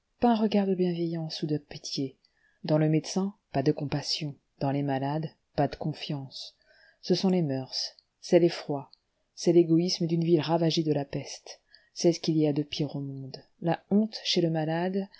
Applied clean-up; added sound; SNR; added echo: none; none; none; none.